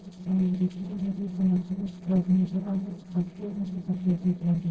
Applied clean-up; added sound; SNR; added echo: neural separator model SepFormer DNS4.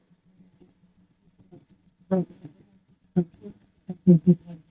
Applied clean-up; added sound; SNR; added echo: neural mask model DeepFilterNet 3.